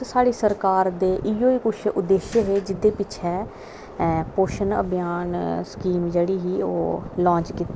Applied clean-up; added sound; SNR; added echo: none; none; none; none.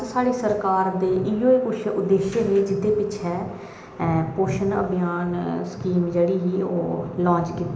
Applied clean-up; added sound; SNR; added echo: none; none; none; reverberation time 0.9 s.